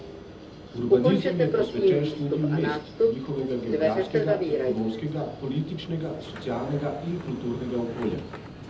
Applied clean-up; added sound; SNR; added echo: none; Subway, metro, underground; 0 dB; reverberation time 0.8 s.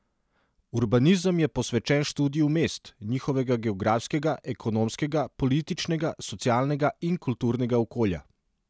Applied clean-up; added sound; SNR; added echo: none; none; none; none.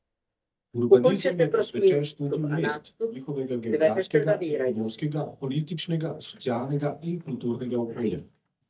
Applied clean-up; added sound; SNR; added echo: neural mask model DeepFilterNet 3.